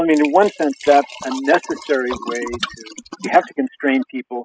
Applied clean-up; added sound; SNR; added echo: classical method spectral subtraction.